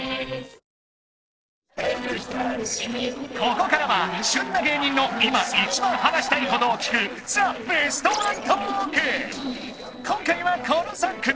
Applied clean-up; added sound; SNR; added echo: neural separator model SepFormer DNS4.